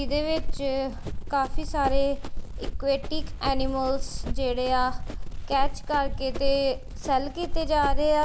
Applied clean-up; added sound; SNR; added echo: none; Run; 0 dB; none.